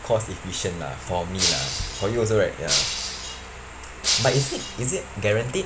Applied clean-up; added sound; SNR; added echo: none; Shatter; 2 dB; none.